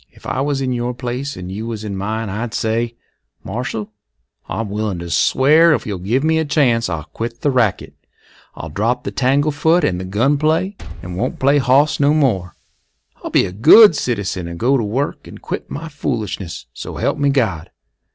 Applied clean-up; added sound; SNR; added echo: none; Liquid; 19 dB; none.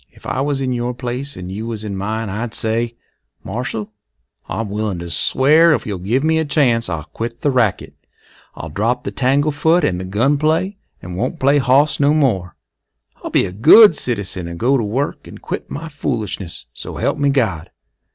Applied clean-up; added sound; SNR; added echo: none; none; none; none.